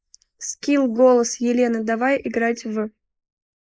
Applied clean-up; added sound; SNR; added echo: neural mask model Resemble Enhance denoiser.